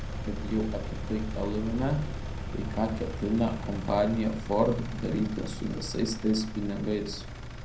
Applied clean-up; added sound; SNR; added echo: none; Engine; 5 dB; reverberation time 0.5 s.